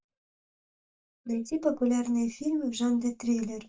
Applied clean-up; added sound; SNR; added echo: neural mask model DeepFilterNet 3.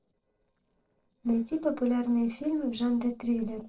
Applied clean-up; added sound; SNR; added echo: neural separator model SepFormer DNS4.